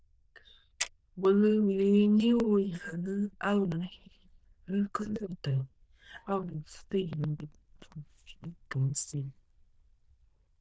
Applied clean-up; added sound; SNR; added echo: neural diffusion model UNIVERSE++.